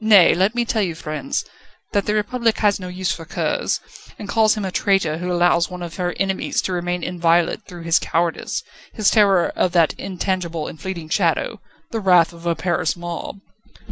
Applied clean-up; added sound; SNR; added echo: none; none; none; none.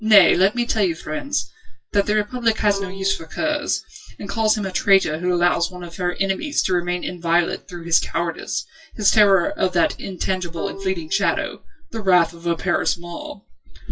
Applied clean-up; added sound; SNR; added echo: classical method WPE with log-MMSE.